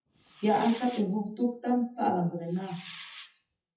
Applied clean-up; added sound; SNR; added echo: classical method WPE with log-MMSE.